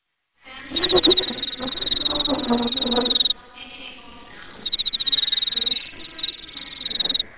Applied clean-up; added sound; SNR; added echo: neural separator model SepFormer WHAMR!.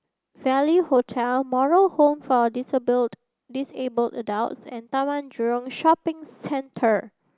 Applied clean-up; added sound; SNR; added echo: none; none; none; none.